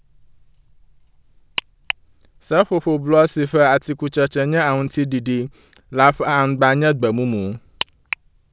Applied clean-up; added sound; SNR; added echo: none; none; none; none.